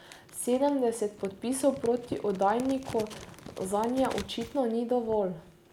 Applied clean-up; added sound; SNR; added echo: none; Crumpling, crinkling; 17 dB; none.